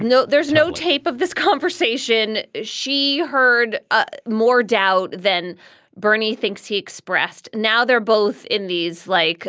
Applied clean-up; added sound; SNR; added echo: none; none; none; none.